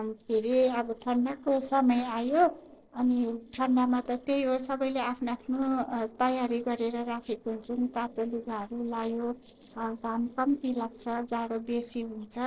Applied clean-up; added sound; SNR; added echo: neural separator model SepFormer DNS4.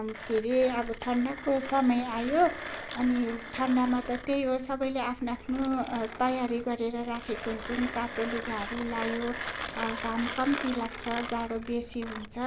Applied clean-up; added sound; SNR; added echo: none; Mechanisms; 10 dB; none.